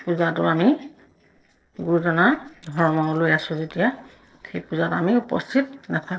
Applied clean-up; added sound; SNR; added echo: neural separator model SepFormer DNS4.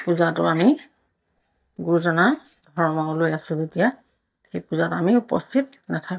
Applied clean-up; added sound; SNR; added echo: neural mask model DeepFilterNet 3.